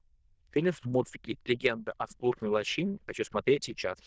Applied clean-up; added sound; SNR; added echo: neural diffusion model UNIVERSE++.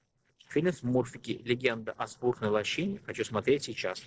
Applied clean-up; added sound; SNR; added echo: neural separator model SepFormer DNS4.